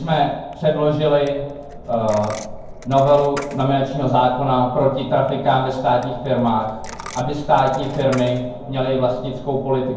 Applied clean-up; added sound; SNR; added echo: none; Coin (dropping); 17 dB; reverberation time 0.9 s.